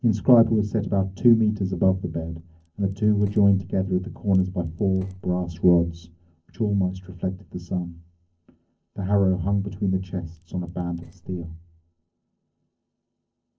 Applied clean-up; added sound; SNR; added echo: neural separator model SepFormer DNS4.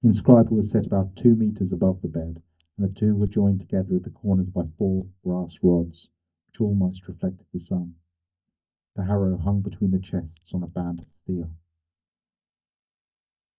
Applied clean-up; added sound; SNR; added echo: neural mask model DeepFilterNet 3.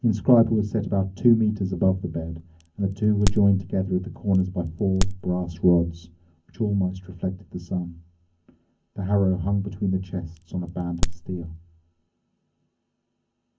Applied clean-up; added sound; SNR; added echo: none; Crack; 3 dB; reverberation time 0.3 s.